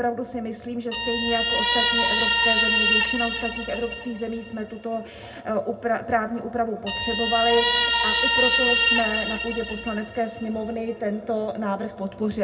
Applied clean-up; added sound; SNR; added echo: none; Guitar; -1 dB; reverberation time 0.2 s.